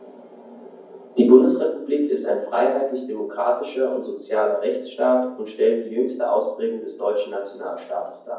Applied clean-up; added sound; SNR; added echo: none; none; none; reverberation time 0.9 s.